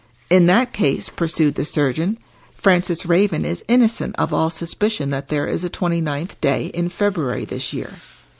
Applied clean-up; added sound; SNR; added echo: none; none; none; none.